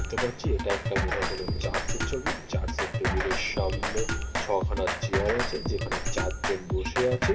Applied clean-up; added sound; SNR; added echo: none; Drum kit; -3 dB; reverberation time 1.7 s.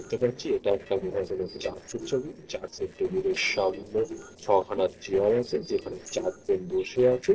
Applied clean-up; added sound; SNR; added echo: neural separator model SepFormer DNS4.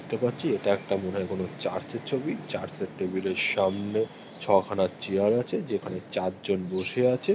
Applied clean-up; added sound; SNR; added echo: none; none; none; none.